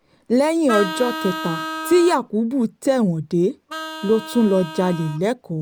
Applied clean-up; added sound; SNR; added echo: none; Vehicle horn, car horn, honking; 11 dB; none.